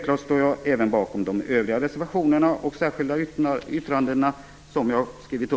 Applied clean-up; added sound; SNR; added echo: none; none; none; none.